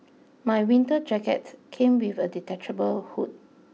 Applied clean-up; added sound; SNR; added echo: none; none; none; none.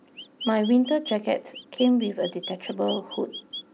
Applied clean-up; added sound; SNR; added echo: none; Chirp, tweet; 13 dB; none.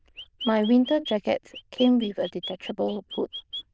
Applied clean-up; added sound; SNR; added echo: neural diffusion model UNIVERSE++.